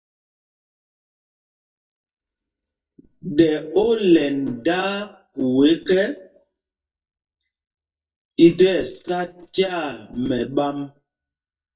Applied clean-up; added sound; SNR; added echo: neural mask model DeepFilterNet 3.